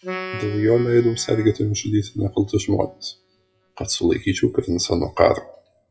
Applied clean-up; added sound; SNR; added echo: classical method WPE with log-MMSE.